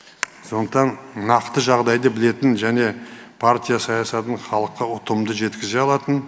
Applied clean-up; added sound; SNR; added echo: none; none; none; none.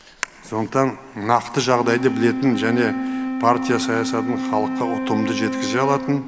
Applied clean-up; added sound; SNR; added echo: none; Wind instrument, woodwind instrument; 5 dB; none.